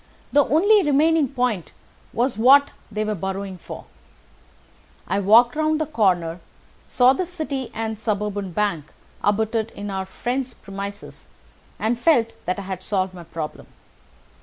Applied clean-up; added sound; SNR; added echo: none; none; none; none.